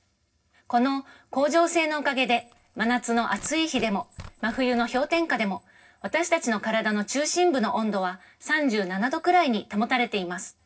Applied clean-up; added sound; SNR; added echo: neural separator model SepFormer DNS4.